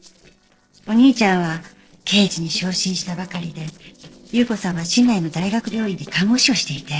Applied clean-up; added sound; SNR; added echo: neural separator model SepFormer DNS4.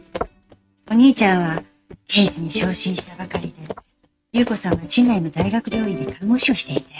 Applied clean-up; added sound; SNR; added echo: neural mask model RNNoise.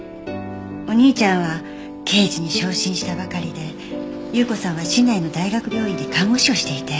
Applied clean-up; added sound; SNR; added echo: none; none; none; none.